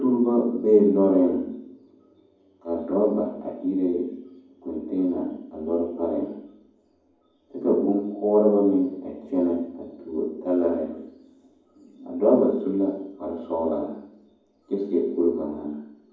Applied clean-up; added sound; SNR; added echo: none; none; none; reverberation time 1.2 s.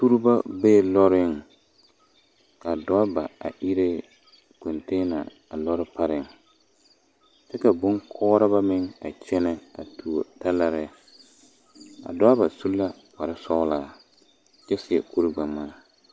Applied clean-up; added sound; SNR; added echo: none; none; none; none.